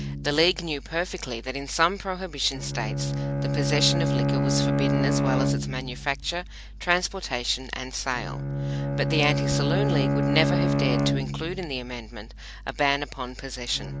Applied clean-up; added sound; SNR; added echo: none; Bowed string instrument; -1 dB; none.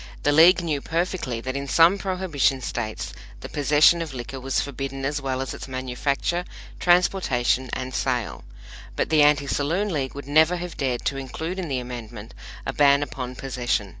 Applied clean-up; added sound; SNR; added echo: none; none; none; none.